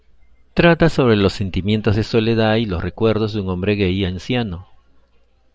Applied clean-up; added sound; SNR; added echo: none; none; none; none.